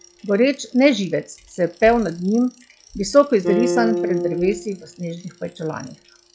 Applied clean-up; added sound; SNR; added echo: classical method log-MMSE.